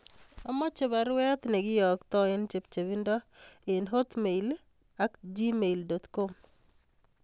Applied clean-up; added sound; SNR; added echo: none; none; none; none.